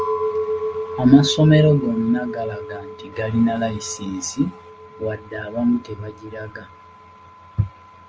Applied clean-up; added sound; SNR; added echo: none; Chink, clink; 10 dB; none.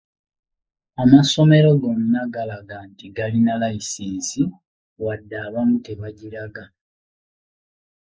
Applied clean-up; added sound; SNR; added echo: neural mask model Resemble Enhance denoiser.